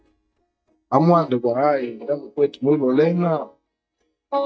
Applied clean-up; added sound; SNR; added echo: neural mask model DeepFilterNet 3.